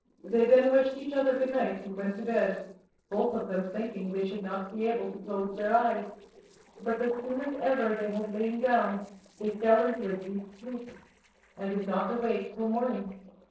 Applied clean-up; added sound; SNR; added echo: neural separator model SepFormer DNS4.